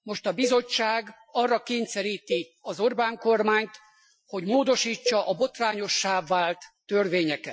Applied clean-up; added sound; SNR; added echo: classical method Wiener filter.